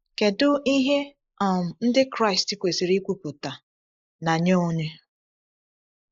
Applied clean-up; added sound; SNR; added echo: neural mask model Resemble Enhance denoiser.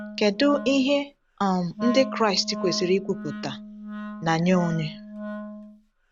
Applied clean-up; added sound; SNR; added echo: none; Wind instrument, woodwind instrument; 10 dB; none.